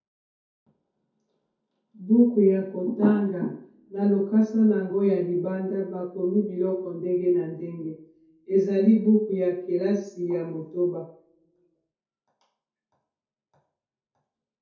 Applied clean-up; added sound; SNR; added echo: none; none; none; reverberation time 0.6 s.